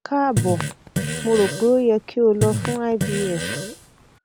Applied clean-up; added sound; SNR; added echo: none; Fart; 5 dB; none.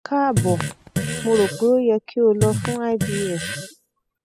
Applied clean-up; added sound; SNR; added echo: classical method spectral subtraction.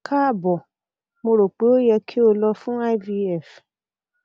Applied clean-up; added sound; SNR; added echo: none; none; none; none.